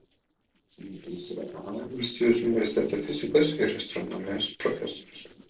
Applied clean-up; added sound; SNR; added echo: neural separator model SepFormer DNS4.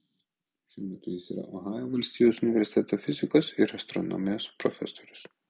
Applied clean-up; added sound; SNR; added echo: none; none; none; none.